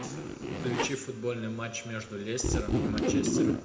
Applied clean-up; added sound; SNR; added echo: none; Zipper (clothing); -4 dB; reverberation time 0.6 s.